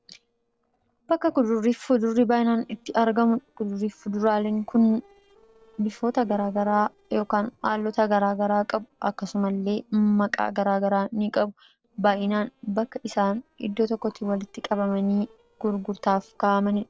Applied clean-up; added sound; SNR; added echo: neural separator model SepFormer DNS4.